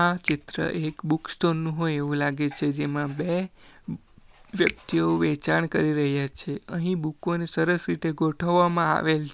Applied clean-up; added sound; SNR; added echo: none; Finger snapping; 13 dB; none.